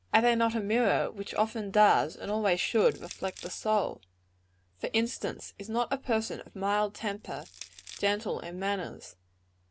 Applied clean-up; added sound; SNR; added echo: none; Crushing; 19 dB; none.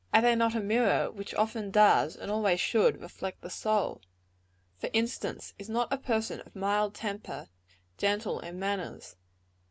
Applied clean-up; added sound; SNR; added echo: none; none; none; none.